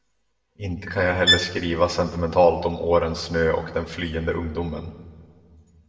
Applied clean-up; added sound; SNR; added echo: none; Bowed string instrument; 0 dB; reverberation time 1.8 s.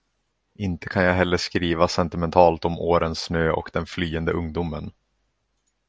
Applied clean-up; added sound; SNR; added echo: none; none; none; none.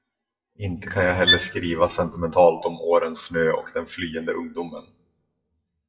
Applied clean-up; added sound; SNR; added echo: classical method WPE with log-MMSE.